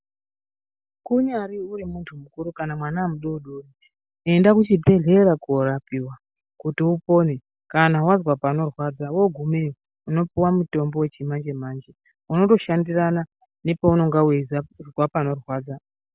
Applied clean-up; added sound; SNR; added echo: none; none; none; none.